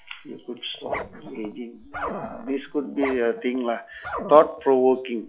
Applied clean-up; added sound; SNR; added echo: classical method log-MMSE.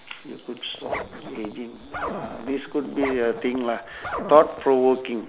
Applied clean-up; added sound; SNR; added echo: none; Zipper (clothing); 10 dB; none.